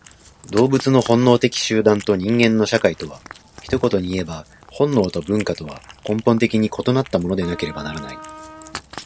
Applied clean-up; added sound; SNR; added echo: none; Cat + Trumpet; 19 dB; none.